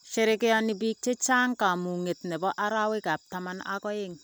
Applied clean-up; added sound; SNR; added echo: none; none; none; none.